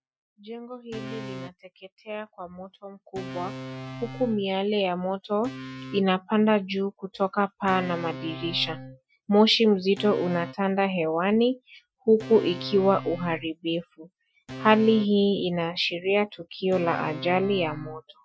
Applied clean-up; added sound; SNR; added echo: classical method Wiener filter.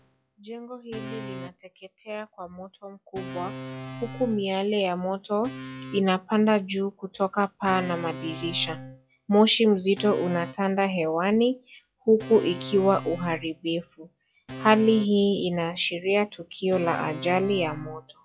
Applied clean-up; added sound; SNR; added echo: classical method log-MMSE.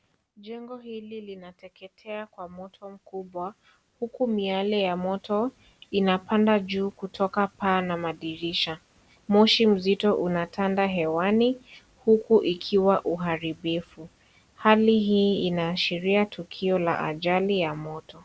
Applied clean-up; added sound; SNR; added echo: none; none; none; none.